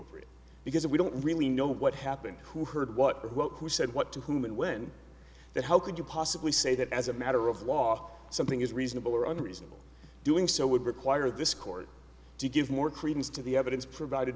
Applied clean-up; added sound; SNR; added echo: none; none; none; none.